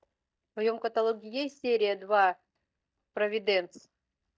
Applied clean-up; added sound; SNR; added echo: neural mask model DeepFilterNet 3.